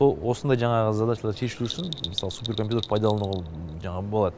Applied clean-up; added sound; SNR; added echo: none; Bell; 13 dB; none.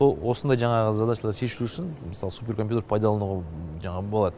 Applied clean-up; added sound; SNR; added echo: none; none; none; none.